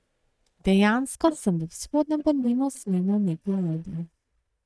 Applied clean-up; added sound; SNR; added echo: neural mask model DeepFilterNet 3.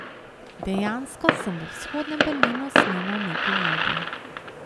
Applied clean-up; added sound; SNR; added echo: none; Fireworks; -4 dB; none.